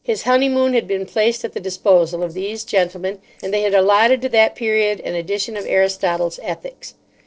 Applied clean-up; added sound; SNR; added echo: neural separator model SepFormer DNS4.